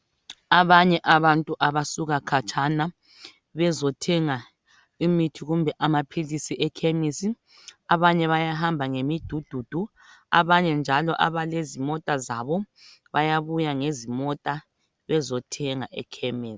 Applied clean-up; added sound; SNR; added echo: none; none; none; none.